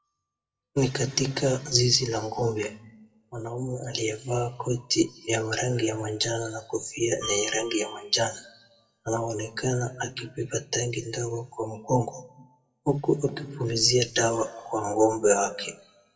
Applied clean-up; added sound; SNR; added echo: classical method WPE with log-MMSE.